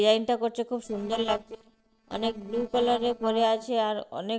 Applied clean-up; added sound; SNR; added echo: neural separator model SepFormer DNS4.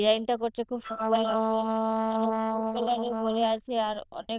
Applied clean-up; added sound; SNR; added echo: neural diffusion model UNIVERSE++.